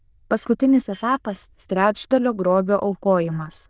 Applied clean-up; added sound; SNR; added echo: neural diffusion model UNIVERSE++.